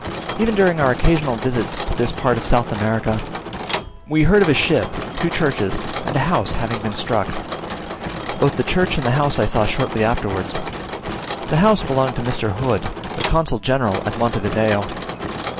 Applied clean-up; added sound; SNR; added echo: none; Mechanisms; 7 dB; none.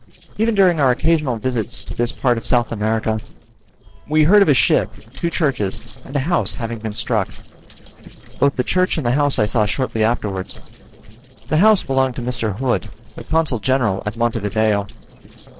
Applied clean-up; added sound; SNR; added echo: neural separator model SepFormer DNS4.